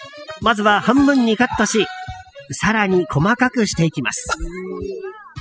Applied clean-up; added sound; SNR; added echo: classical method spectral subtraction.